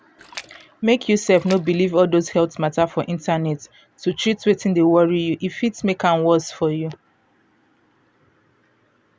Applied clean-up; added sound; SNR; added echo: none; Splash, splatter; 19 dB; none.